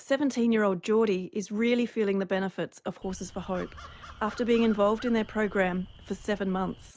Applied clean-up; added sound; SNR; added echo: none; Crow; 18 dB; none.